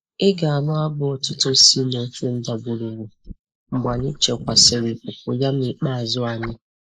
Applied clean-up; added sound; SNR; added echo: neural mask model Resemble Enhance denoiser.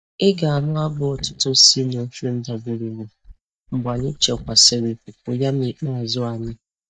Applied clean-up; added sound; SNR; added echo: neural mask model DeepFilterNet 3.